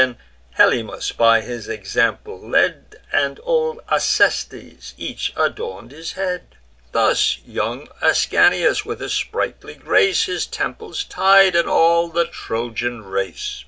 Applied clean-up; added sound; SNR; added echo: none; none; none; none.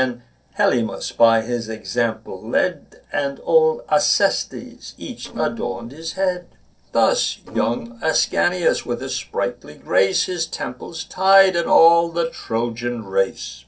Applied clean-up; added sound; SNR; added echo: neural separator model SepFormer DNS4.